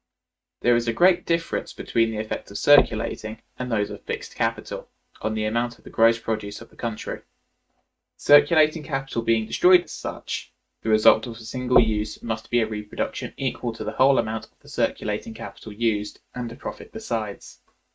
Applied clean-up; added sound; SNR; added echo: neural mask model RNNoise.